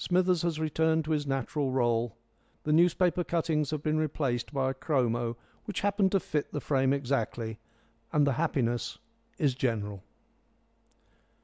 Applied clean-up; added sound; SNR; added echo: none; none; none; none.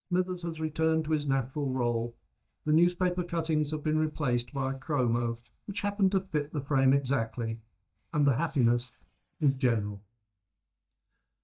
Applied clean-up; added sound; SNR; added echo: neural mask model DeepFilterNet 3.